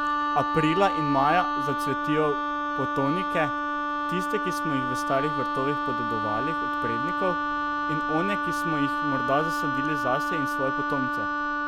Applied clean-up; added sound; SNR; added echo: none; Wind instrument, woodwind instrument; -2 dB; none.